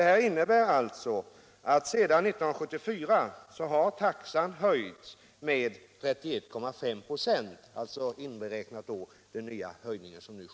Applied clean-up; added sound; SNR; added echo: none; none; none; none.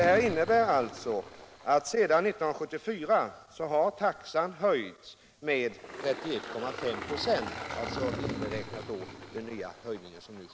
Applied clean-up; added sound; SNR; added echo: none; Engine; 11 dB; none.